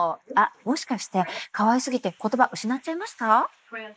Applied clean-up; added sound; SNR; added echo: neural mask model Resemble Enhance denoiser.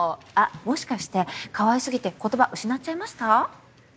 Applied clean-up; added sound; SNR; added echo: none; none; none; none.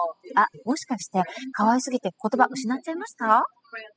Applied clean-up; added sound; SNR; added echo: classical method spectral subtraction.